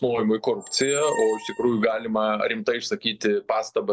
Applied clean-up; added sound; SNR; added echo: none; Squeak; 13 dB; none.